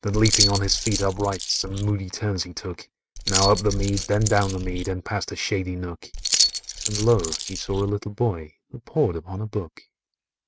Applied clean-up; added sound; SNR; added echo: neural mask model RNNoise.